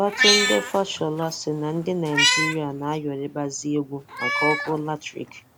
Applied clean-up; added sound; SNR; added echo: none; Meow; 0 dB; none.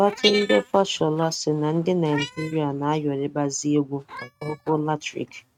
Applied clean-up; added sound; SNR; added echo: neural mask model RNNoise.